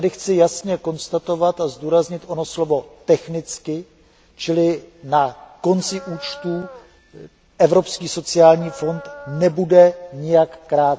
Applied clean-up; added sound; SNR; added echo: none; Dog; 18 dB; none.